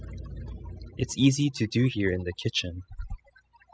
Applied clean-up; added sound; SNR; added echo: classical method spectral subtraction.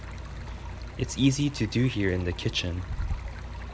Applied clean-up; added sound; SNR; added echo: none; Stream; 20 dB; none.